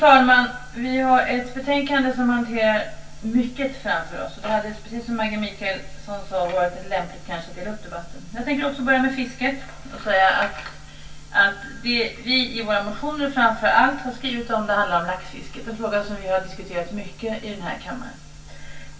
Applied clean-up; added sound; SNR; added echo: none; none; none; reverberation time 0.2 s.